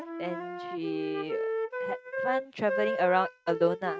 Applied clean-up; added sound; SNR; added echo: neural mask model RNNoise.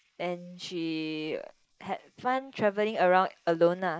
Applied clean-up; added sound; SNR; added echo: neural mask model Resemble Enhance denoiser.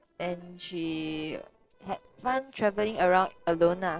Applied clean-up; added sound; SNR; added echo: neural separator model SepFormer DNS4.